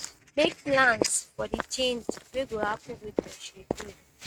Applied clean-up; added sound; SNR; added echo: neural mask model RNNoise.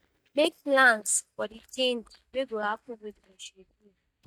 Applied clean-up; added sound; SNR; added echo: neural mask model DeepFilterNet 3.